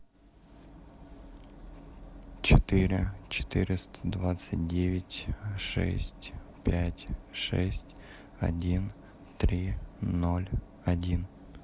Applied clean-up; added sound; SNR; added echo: none; none; none; none.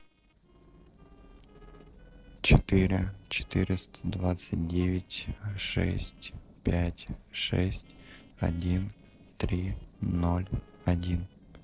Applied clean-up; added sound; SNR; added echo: neural separator model SepFormer DNS4.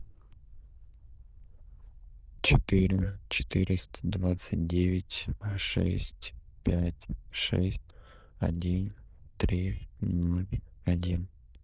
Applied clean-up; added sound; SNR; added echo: neural diffusion model UNIVERSE++.